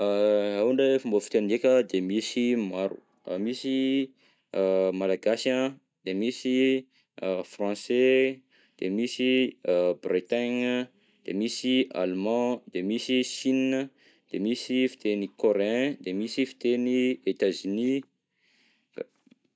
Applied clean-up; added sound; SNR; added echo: none; none; none; none.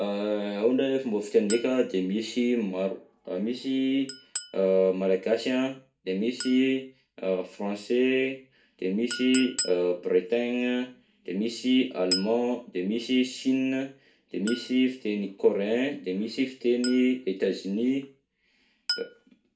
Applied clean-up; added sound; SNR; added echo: none; Chink, clink; 15 dB; reverberation time 0.3 s.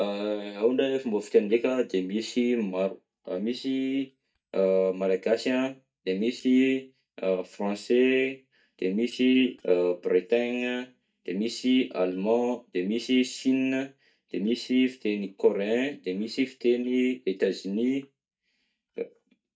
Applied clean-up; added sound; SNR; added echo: neural mask model DeepFilterNet 3.